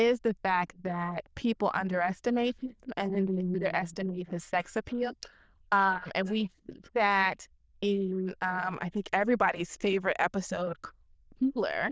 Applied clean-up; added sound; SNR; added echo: neural diffusion model UNIVERSE++.